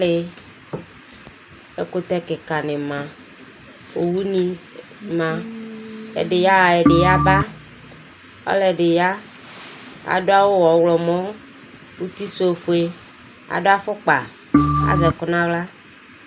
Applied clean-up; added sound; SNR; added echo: none; Organ; -2 dB; none.